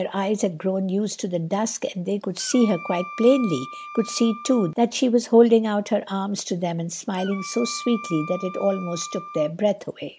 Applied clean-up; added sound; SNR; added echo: none; Wind instrument, woodwind instrument; 15 dB; none.